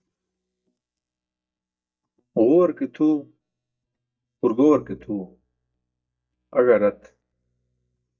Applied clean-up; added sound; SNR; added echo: neural mask model DeepFilterNet 3.